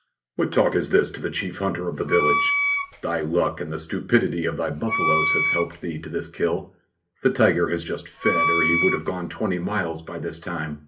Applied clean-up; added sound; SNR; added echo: none; Wind instrument, woodwind instrument; 0 dB; reverberation time 0.3 s.